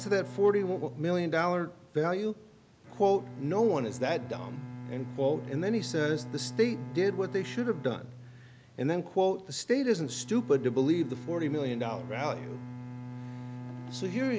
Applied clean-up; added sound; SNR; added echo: none; Bowed string instrument; 12 dB; none.